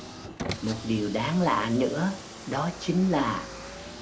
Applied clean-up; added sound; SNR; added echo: none; Car; 11 dB; none.